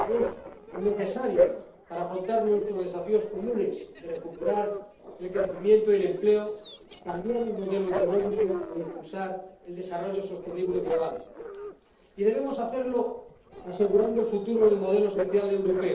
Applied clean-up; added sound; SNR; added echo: neural separator model SepFormer DNS4.